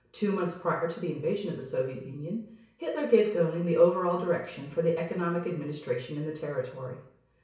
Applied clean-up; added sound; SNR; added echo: none; none; none; reverberation time 0.6 s.